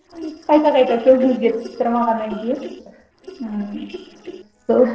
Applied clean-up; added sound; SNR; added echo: neural separator model SepFormer DNS4.